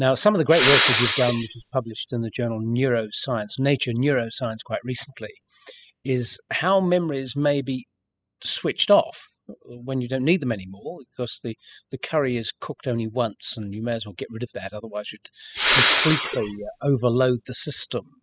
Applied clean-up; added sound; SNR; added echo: classical method spectral subtraction.